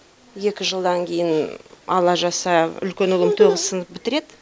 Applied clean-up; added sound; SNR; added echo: none; none; none; none.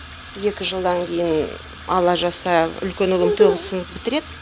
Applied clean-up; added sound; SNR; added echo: none; Sink (filling or washing) / Water tap, faucet; 14 dB; none.